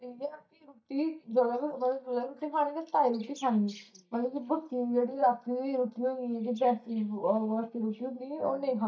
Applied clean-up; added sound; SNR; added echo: neural mask model DeepFilterNet 3.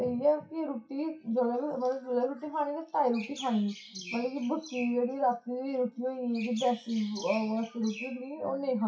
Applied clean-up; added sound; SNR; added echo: classical method WPE with log-MMSE.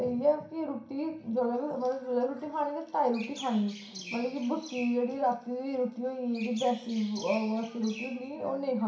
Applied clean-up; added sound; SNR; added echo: none; Chirp, tweet; 15 dB; reverberation time 0.5 s.